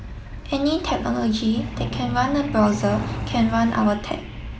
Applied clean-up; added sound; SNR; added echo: none; Truck; 10 dB; none.